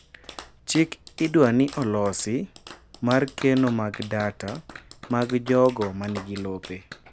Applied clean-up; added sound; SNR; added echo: none; Clapping; 17 dB; none.